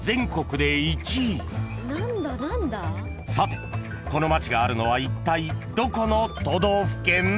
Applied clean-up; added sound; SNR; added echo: none; none; none; none.